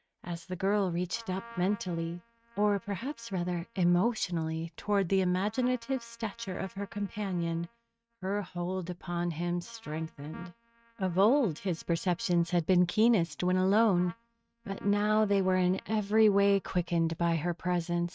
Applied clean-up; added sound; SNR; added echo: neural mask model RNNoise.